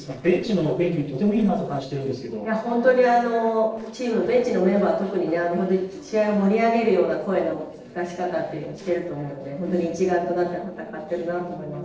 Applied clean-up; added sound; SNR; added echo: neural separator model SepFormer DNS4.